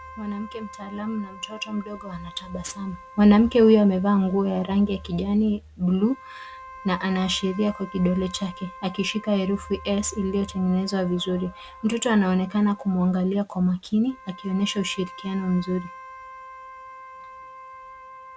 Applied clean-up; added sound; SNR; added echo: none; Wind instrument, woodwind instrument; 19 dB; none.